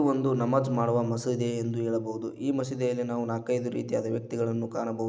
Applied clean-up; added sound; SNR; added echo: none; none; none; none.